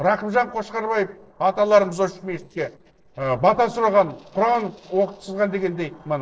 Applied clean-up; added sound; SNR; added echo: neural separator model SepFormer DNS4.